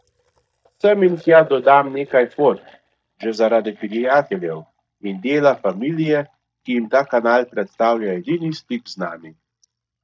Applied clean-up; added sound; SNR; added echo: neural mask model DeepFilterNet 3.